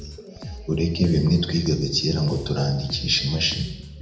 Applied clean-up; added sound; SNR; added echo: none; Bass guitar; 14 dB; reverberation time 0.8 s.